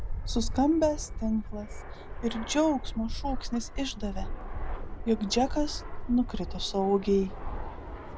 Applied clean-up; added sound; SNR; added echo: none; Fixed-wing aircraft, airplane; 4 dB; none.